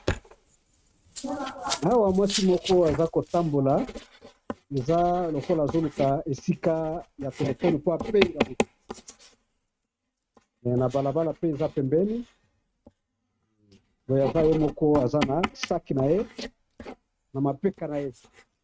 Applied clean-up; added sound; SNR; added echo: neural mask model RNNoise.